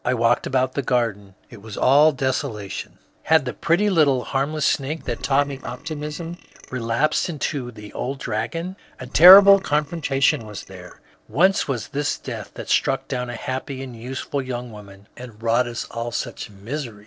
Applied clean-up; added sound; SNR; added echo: neural separator model SepFormer DNS4.